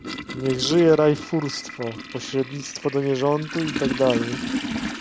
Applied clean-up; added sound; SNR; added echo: none; Toilet flush; 8 dB; none.